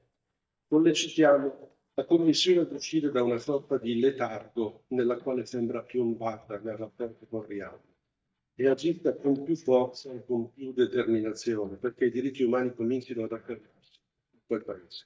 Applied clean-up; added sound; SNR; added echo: neural mask model DeepFilterNet 3.